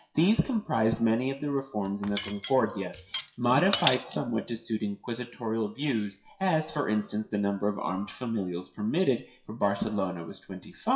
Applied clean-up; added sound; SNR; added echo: classical method WPE with log-MMSE.